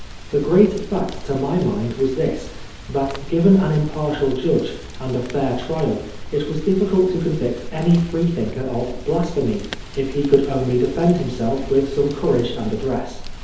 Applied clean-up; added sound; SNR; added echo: none; Rain; 11 dB; reverberation time 2.2 s.